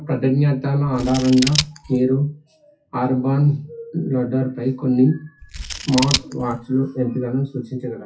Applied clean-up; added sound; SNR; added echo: classical method WPE with log-MMSE.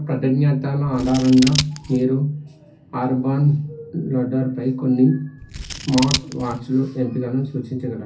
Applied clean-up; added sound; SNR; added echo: none; Scissors; 8 dB; reverberation time 0.3 s.